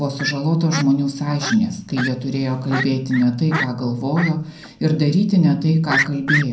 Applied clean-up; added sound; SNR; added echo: none; Fowl; 9 dB; reverberation time 0.6 s.